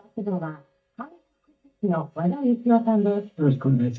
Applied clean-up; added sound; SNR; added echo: neural mask model DeepFilterNet 3.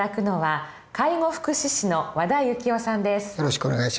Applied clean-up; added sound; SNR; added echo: none; none; none; none.